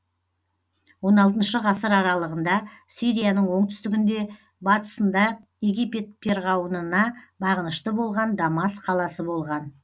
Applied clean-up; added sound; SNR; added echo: none; none; none; none.